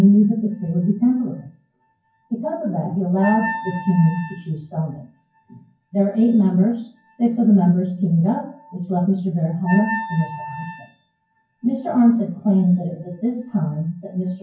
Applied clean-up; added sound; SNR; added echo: classical method WPE with log-MMSE.